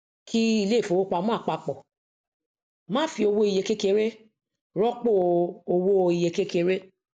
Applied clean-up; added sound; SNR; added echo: none; none; none; none.